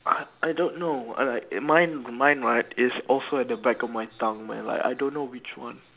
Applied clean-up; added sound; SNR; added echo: none; none; none; none.